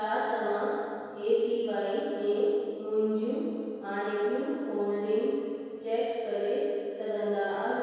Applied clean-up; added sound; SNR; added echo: none; none; none; reverberation time 2.2 s.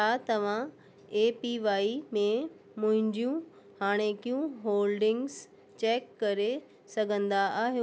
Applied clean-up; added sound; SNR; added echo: none; none; none; none.